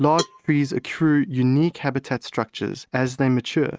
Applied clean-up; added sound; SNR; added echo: neural mask model RNNoise.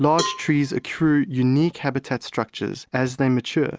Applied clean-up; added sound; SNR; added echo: none; Cowbell; 13 dB; none.